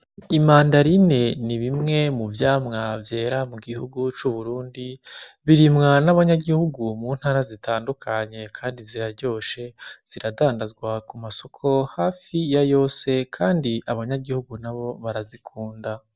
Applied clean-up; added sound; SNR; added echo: none; none; none; none.